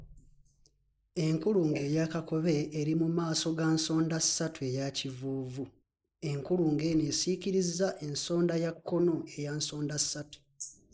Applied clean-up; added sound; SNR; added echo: neural mask model Resemble Enhance denoiser.